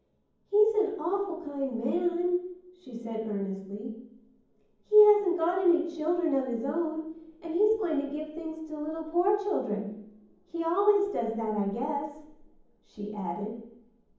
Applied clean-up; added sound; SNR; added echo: none; none; none; reverberation time 1.2 s.